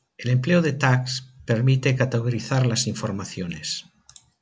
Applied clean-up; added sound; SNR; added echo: none; none; none; none.